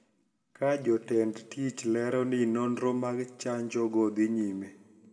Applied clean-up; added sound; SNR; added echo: none; none; none; reverberation time 1.4 s.